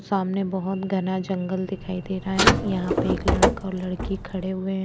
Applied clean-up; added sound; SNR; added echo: none; Car; -2 dB; none.